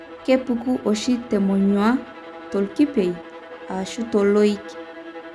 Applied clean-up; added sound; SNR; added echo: none; Bowed string instrument; 16 dB; none.